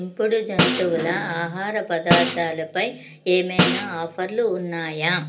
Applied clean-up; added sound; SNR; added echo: none; Snare drum; 1 dB; reverberation time 0.2 s.